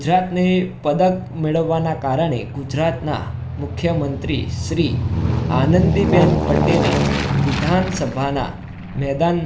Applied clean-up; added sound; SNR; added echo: none; Aircraft; 2 dB; reverberation time 0.5 s.